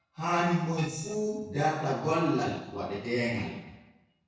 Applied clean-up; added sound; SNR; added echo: neural separator model SepFormer DNS4.